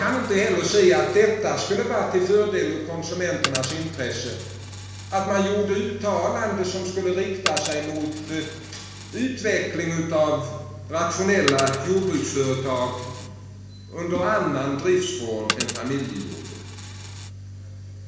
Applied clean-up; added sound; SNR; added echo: none; Coin (dropping); 13 dB; reverberation time 1.1 s.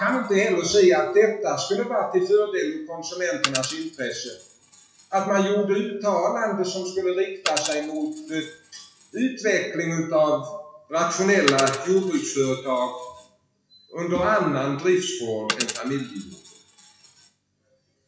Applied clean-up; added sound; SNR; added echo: classical method WPE with log-MMSE.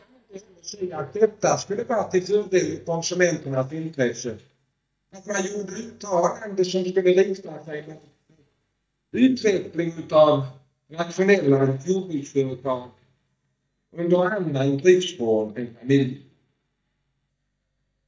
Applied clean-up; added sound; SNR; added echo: neural mask model DeepFilterNet 3.